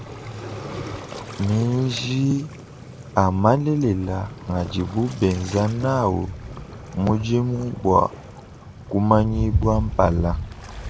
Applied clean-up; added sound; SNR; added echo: none; Waves, surf; 9 dB; none.